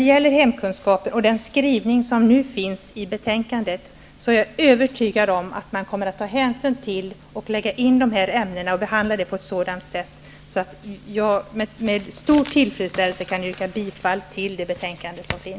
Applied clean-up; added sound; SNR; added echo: none; none; none; none.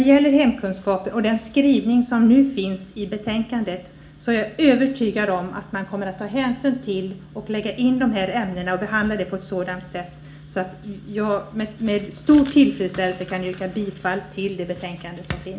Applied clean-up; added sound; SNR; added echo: none; none; none; reverberation time 0.4 s.